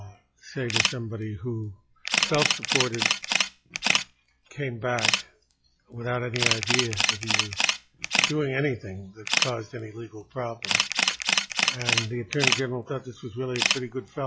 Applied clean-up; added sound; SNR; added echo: classical method log-MMSE.